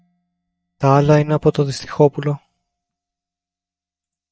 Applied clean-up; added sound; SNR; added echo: neural mask model DeepFilterNet 3.